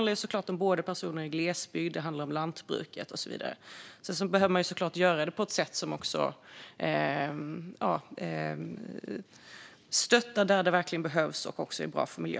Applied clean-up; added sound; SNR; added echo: none; none; none; none.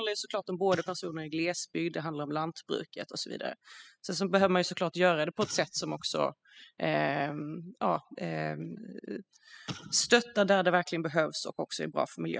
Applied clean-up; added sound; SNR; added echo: classical method spectral subtraction.